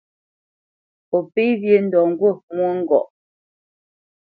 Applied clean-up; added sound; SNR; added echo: none; none; none; none.